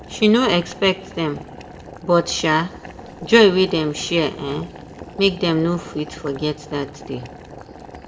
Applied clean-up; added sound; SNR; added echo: none; Boiling; 17 dB; reverberation time 1.9 s.